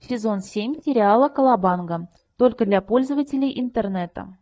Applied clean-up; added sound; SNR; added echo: neural mask model DeepFilterNet 3.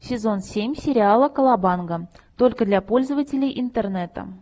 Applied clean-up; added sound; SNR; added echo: none; none; none; none.